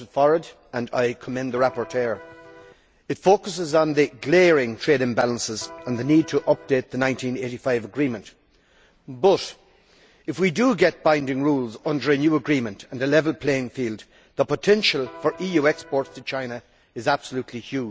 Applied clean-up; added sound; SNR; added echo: none; Electric guitar; 19 dB; none.